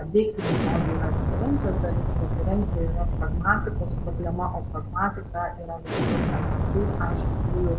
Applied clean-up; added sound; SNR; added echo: none; Explosion; -4 dB; none.